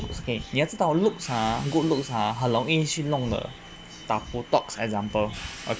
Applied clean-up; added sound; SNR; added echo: none; Hi-hat + Alarm; 18 dB; none.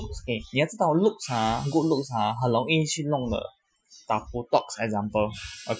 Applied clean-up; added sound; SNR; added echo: classical method Wiener filter.